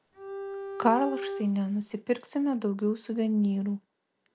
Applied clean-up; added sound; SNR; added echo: none; Bowed string instrument; 8 dB; none.